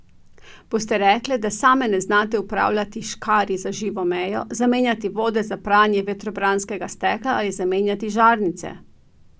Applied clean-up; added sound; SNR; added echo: none; none; none; none.